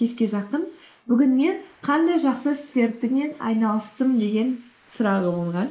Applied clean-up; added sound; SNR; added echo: neural mask model Resemble Enhance denoiser.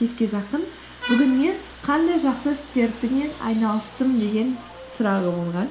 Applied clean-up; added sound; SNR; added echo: none; Vehicle horn, car horn, honking; 16 dB; none.